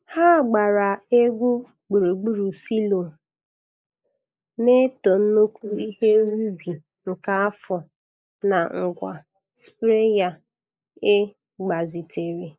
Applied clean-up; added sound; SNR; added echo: neural mask model Resemble Enhance denoiser.